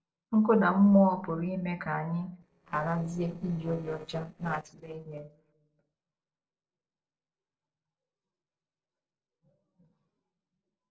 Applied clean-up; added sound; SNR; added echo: neural separator model SepFormer DNS4.